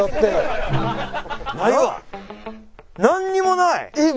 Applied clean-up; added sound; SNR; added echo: none; Bowed string instrument; 14 dB; none.